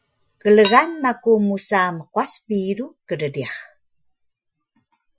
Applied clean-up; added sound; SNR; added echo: classical method Wiener filter.